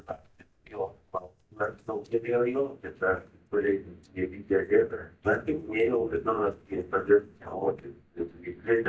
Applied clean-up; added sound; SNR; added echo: neural mask model DeepFilterNet 3.